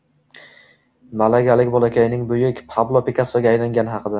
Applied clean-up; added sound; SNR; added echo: none; none; none; none.